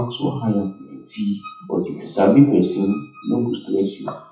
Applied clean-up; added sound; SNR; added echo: classical method WPE with log-MMSE.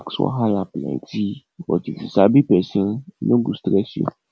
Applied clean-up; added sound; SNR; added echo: none; none; none; none.